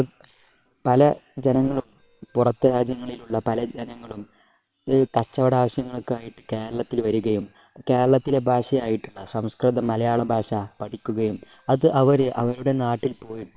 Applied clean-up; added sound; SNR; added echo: neural separator model SepFormer WHAM!.